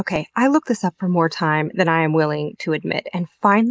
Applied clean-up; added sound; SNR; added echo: neural mask model Resemble Enhance denoiser.